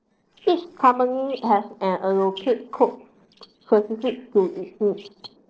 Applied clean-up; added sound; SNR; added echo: neural separator model SepFormer DNS4.